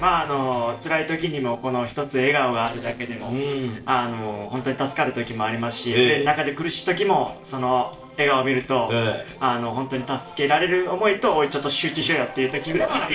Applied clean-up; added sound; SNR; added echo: neural separator model SepFormer DNS4.